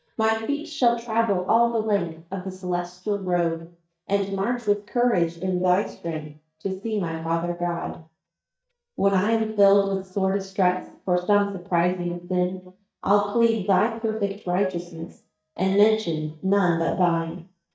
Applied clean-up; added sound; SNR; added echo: neural mask model DeepFilterNet 3.